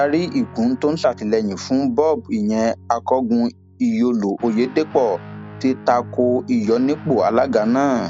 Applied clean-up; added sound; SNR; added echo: none; Guitar; 18 dB; none.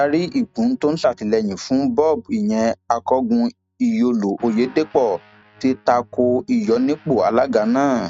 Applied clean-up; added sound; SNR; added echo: neural mask model RNNoise.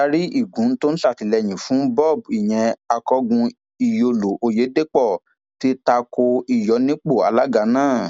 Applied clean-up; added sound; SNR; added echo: none; none; none; none.